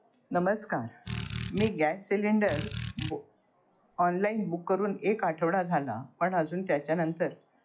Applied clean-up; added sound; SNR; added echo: classical method log-MMSE.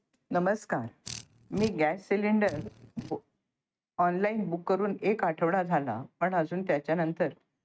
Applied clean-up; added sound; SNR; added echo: neural mask model RNNoise.